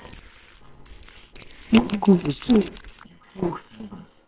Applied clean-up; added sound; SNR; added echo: neural separator model SepFormer WHAMR!.